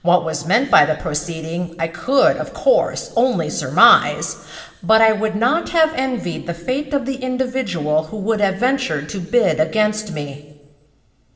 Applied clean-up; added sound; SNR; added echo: none; none; none; reverberation time 1.1 s.